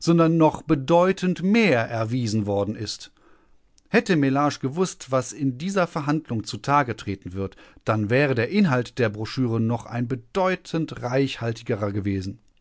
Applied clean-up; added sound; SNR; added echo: none; none; none; none.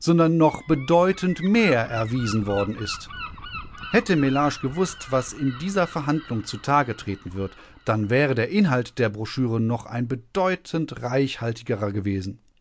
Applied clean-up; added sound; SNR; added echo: none; Gull, seagull; 18 dB; none.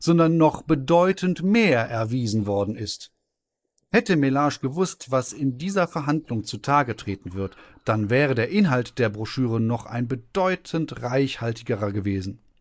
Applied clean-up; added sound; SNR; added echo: neural mask model Resemble Enhance denoiser.